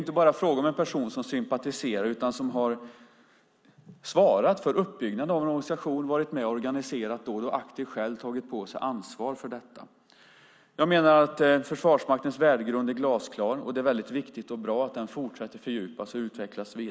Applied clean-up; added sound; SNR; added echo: none; none; none; none.